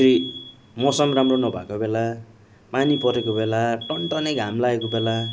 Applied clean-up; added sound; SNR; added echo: none; Alarm; 14 dB; none.